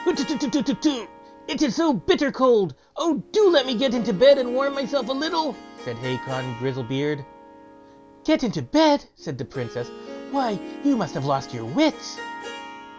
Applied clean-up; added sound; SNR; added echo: none; Harp; 16 dB; none.